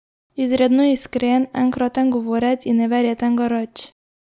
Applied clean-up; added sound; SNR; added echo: none; none; none; none.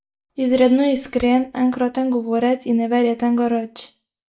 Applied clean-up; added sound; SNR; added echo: neural mask model DeepFilterNet 3.